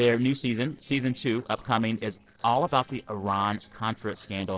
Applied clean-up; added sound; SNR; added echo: neural separator model SepFormer DNS4.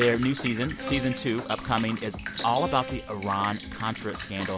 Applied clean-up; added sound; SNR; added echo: none; Drip + Bowed string instrument; 9 dB; none.